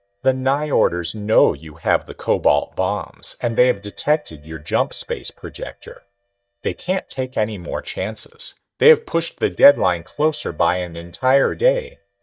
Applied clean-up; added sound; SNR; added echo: neural mask model DeepFilterNet 3.